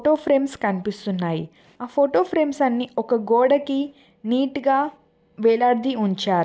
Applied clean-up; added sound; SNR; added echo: none; none; none; none.